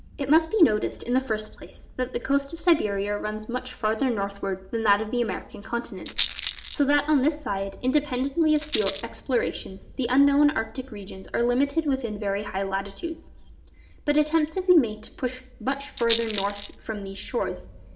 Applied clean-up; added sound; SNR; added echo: none; Rattle; 10 dB; reverberation time 0.6 s.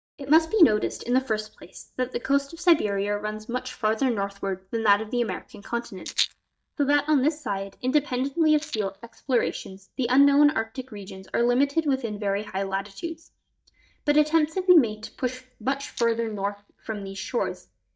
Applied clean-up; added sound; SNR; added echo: neural mask model DeepFilterNet 3.